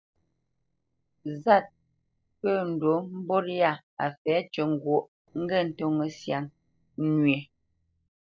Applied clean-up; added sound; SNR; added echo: neural separator model SepFormer DNS4.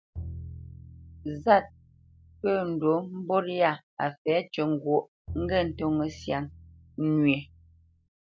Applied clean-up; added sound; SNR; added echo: none; Bowed string instrument; 15 dB; none.